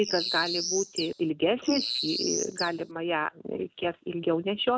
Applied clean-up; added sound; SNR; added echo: none; Bird; 4 dB; none.